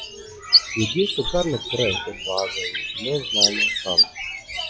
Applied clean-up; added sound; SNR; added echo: classical method log-MMSE.